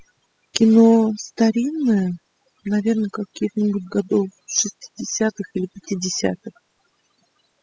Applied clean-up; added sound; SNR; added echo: classical method spectral subtraction.